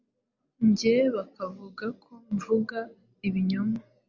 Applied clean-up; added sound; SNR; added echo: none; none; none; none.